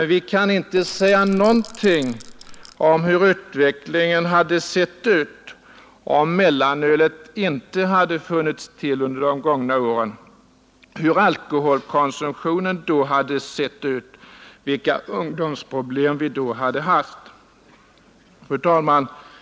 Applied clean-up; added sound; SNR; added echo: none; Rattle / Rattle (instrument); 18 dB; none.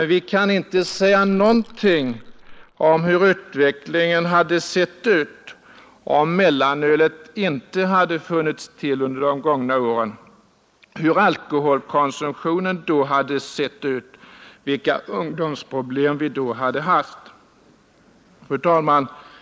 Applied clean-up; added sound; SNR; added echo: neural mask model Resemble Enhance denoiser.